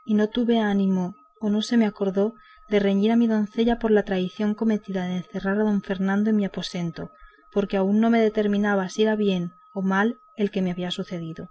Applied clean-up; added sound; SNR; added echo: none; none; none; none.